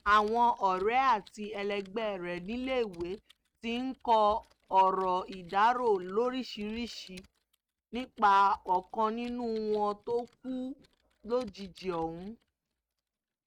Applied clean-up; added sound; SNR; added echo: neural mask model RNNoise.